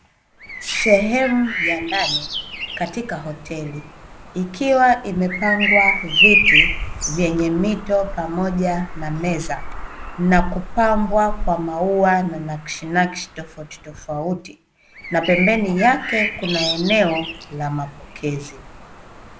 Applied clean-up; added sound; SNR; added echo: none; Bird vocalization, bird call, bird song; 3 dB; none.